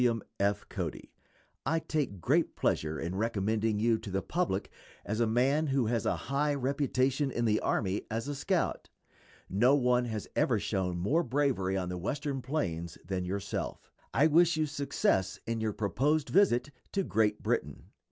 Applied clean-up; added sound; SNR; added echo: none; none; none; none.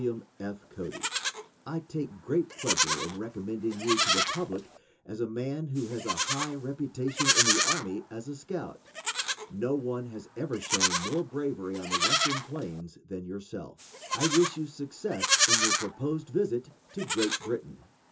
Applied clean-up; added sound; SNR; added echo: none; Livestock, farm animals, working animals; -1 dB; reverberation time 0.2 s.